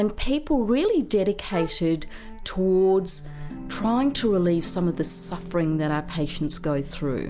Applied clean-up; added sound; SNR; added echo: none; Wind instrument, woodwind instrument; 15 dB; none.